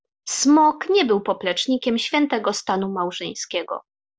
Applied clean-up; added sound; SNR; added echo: none; none; none; none.